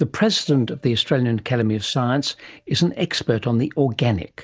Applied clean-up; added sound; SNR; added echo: neural mask model DeepFilterNet 3.